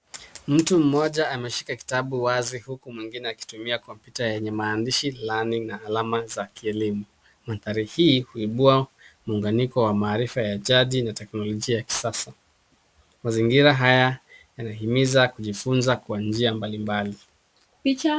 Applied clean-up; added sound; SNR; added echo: none; none; none; none.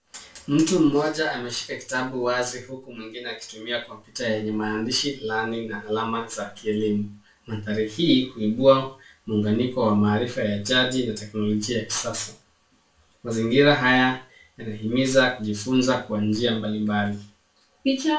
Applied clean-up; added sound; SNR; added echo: none; none; none; reverberation time 0.3 s.